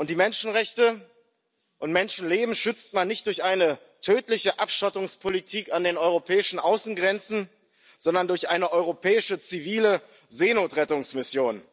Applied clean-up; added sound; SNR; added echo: none; none; none; none.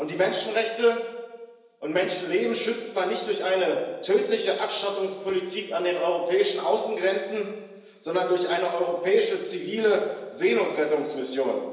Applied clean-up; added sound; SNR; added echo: none; none; none; reverberation time 1.0 s.